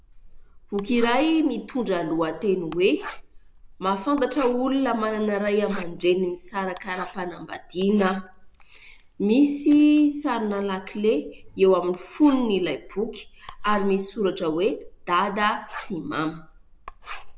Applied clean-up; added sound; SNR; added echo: none; Writing; 15 dB; none.